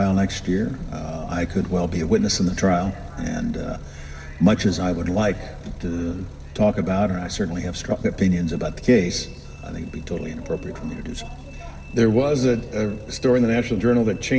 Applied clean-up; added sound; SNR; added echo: none; Bus; 15 dB; reverberation time 1.8 s.